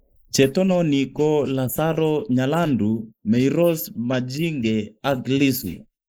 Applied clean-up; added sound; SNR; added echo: neural mask model Resemble Enhance denoiser.